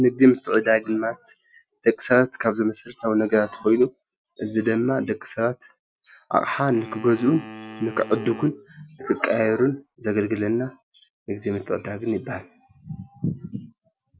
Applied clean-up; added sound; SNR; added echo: none; Wind instrument, woodwind instrument; 17 dB; none.